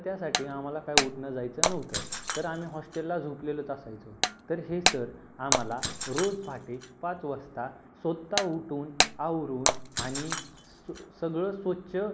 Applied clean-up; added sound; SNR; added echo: none; Shatter; -1 dB; none.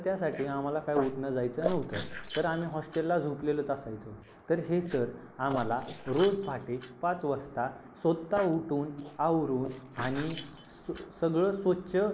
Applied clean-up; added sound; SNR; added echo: neural mask model Resemble Enhance denoiser.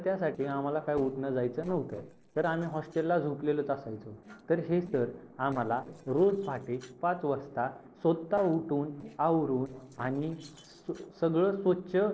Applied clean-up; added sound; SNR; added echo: neural separator model SepFormer DNS4.